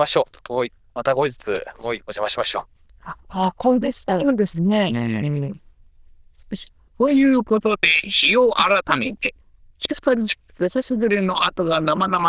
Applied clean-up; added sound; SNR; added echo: neural diffusion model UNIVERSE++.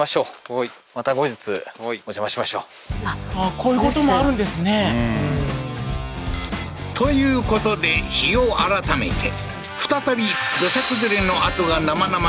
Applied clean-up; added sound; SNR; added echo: none; none; none; none.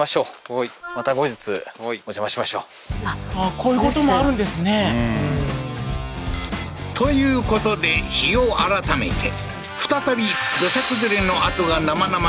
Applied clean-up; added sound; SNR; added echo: none; Wind instrument, woodwind instrument; 18 dB; none.